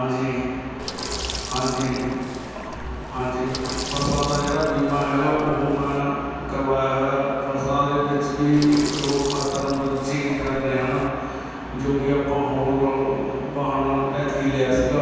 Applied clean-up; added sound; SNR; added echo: none; Sink (filling or washing); 11 dB; reverberation time 2.1 s.